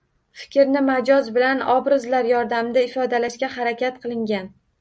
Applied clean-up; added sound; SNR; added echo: none; none; none; none.